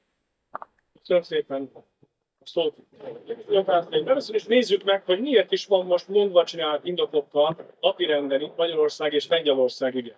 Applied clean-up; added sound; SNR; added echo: neural mask model DeepFilterNet 3.